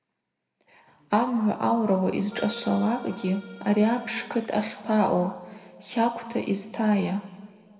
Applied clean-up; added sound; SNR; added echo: none; Accordion; 17 dB; reverberation time 1.9 s.